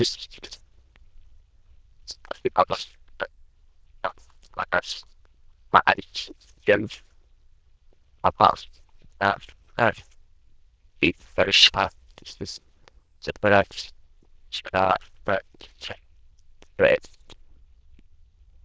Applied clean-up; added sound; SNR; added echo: neural diffusion model UNIVERSE++.